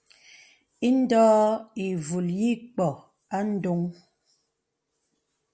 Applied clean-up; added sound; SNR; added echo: none; none; none; none.